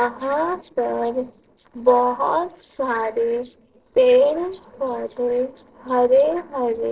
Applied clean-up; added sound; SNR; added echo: neural separator model SepFormer DNS4.